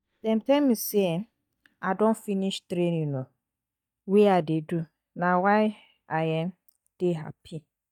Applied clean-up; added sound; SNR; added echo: neural mask model DeepFilterNet 3.